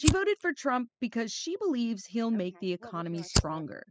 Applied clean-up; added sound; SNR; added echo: classical method spectral subtraction.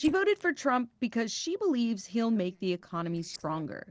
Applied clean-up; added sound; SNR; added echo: neural separator model SepFormer DNS4.